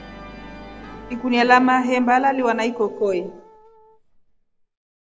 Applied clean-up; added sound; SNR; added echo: none; Wind instrument, woodwind instrument + Organ; 20 dB; none.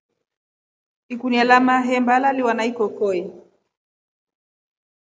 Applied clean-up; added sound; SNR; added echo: none; none; none; none.